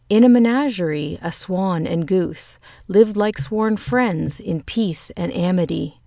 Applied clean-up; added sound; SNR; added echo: none; none; none; none.